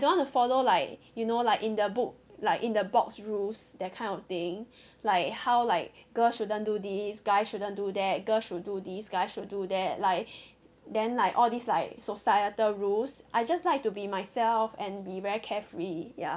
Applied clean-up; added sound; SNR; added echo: none; none; none; none.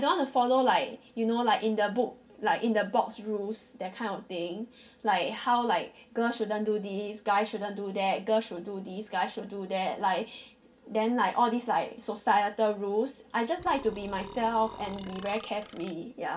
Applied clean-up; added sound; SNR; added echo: none; Burping, eructation; 16 dB; reverberation time 0.2 s.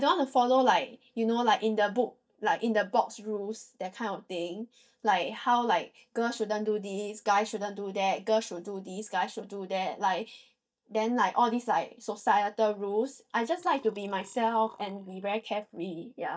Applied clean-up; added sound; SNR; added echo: neural mask model DeepFilterNet 3.